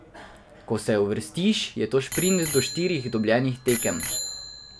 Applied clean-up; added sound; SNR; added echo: none; Bicycle bell; 7 dB; none.